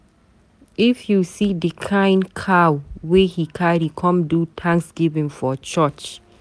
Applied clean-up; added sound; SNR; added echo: none; none; none; none.